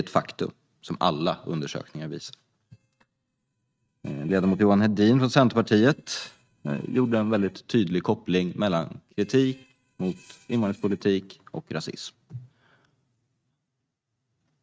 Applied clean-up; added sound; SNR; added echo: neural mask model RNNoise.